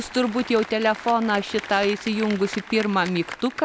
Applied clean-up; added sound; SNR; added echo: none; Applause; 14 dB; none.